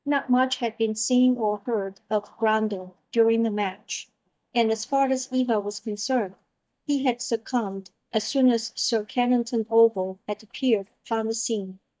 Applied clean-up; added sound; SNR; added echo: neural mask model DeepFilterNet 3.